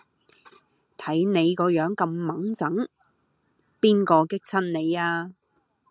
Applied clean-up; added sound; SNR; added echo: none; none; none; none.